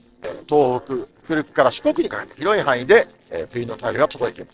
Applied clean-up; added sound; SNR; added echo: neural separator model SepFormer DNS4.